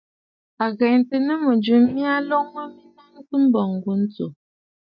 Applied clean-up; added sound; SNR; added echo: neural mask model DeepFilterNet 3.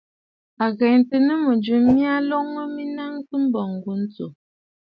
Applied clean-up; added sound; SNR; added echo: none; Whoosh, swoosh, swish; 10 dB; none.